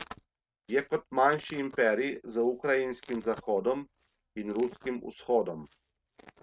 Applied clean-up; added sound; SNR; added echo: neural mask model RNNoise.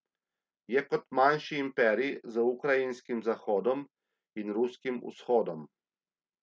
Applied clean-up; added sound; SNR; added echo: none; none; none; none.